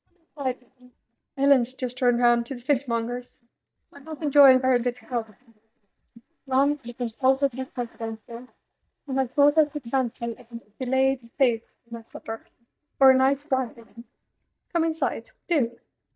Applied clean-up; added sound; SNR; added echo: neural mask model DeepFilterNet 3.